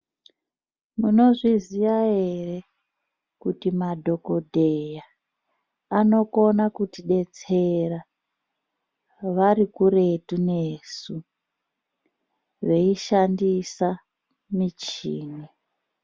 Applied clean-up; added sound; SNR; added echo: none; none; none; none.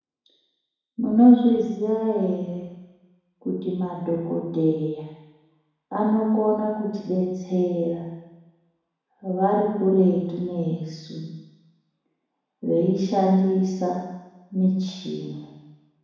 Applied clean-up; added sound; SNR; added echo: none; none; none; reverberation time 1.1 s.